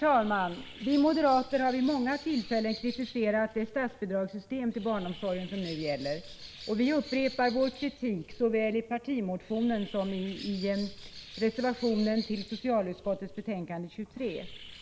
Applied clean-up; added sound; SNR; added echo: none; Bird; 16 dB; none.